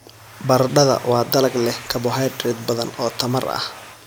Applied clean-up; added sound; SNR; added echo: none; Domestic sounds, home sounds; 18 dB; none.